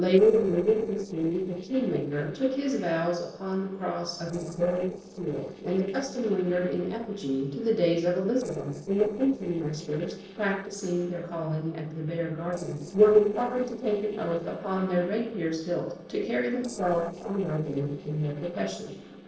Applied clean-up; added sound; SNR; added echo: neural separator model SepFormer DNS4.